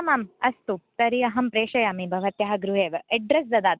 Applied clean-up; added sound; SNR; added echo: none; none; none; none.